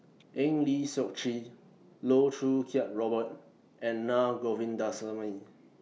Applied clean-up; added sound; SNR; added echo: none; none; none; none.